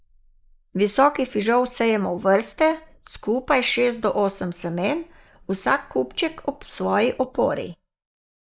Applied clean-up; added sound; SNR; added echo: neural mask model Resemble Enhance denoiser.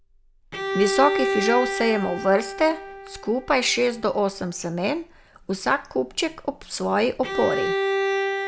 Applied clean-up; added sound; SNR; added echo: none; Bowed string instrument; 4 dB; none.